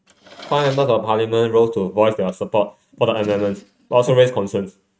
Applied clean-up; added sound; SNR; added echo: neural mask model RNNoise.